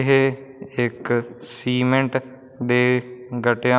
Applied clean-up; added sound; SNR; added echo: none; none; none; none.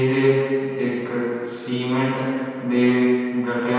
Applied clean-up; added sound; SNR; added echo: none; none; none; reverberation time 2.1 s.